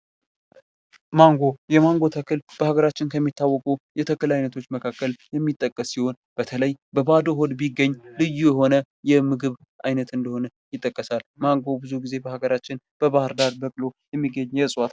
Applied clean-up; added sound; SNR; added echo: none; Rattle (instrument); 8 dB; none.